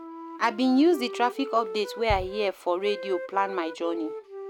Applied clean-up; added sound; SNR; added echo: none; Wind instrument, woodwind instrument + Bass drum; 11 dB; none.